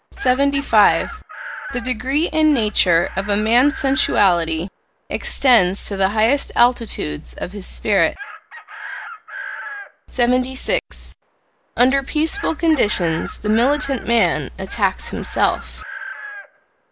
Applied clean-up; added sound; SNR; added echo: none; Chicken, rooster; 15 dB; none.